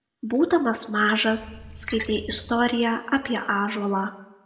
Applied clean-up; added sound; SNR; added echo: none; Splash, splatter; 15 dB; reverberation time 0.8 s.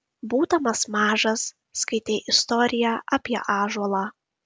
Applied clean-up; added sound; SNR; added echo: none; none; none; none.